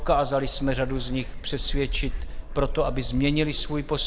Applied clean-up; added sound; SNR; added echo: none; Gull, seagull; 4 dB; none.